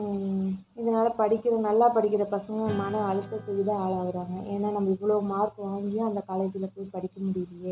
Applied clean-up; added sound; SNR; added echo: none; Acoustic guitar / Strum; 20 dB; none.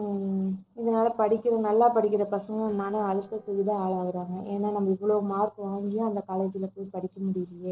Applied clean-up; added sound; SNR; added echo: neural separator model SepFormer DNS4.